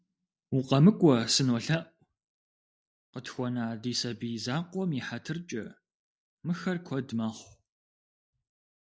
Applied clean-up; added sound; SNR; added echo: none; none; none; none.